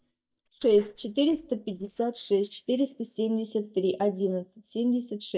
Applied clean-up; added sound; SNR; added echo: neural mask model DeepFilterNet 3.